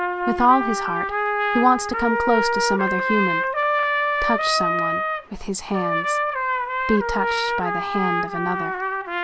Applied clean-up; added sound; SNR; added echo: none; Trumpet; -2 dB; none.